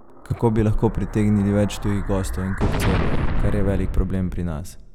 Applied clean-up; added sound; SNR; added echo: none; Explosion; 2 dB; none.